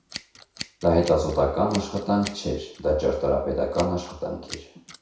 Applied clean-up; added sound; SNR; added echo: none; Scissors; 18 dB; reverberation time 0.6 s.